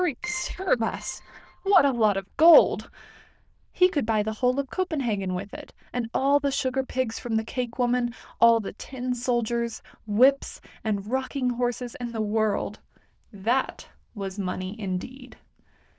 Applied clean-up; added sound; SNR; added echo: neural diffusion model UNIVERSE++.